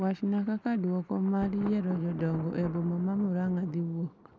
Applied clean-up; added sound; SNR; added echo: none; Thunder; 16 dB; none.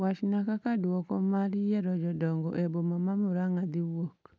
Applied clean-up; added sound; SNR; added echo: none; none; none; none.